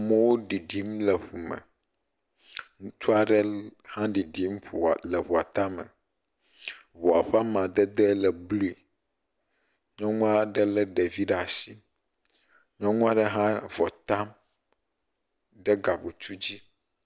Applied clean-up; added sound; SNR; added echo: none; none; none; none.